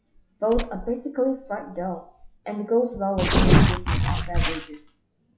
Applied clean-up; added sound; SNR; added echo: classical method log-MMSE.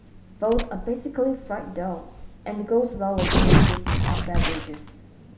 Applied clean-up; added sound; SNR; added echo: none; Tearing; -3 dB; none.